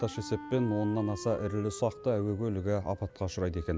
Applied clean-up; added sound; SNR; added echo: none; Wind instrument, woodwind instrument; 15 dB; none.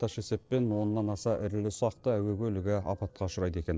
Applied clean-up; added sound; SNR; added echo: neural separator model SepFormer DNS4.